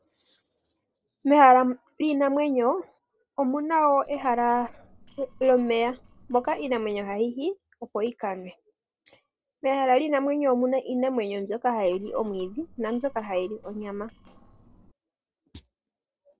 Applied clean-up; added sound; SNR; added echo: neural separator model SepFormer DNS4.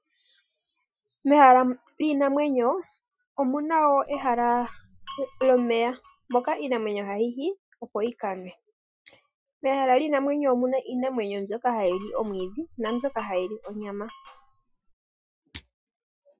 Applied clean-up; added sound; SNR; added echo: classical method Wiener filter.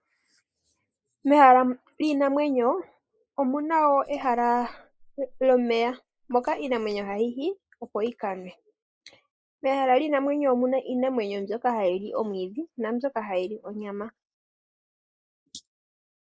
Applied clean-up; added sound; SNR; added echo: neural mask model Resemble Enhance denoiser.